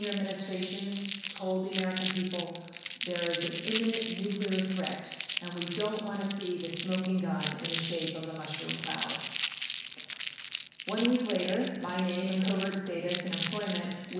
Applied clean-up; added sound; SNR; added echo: none; Crumpling, crinkling; -4 dB; reverberation time 1.1 s.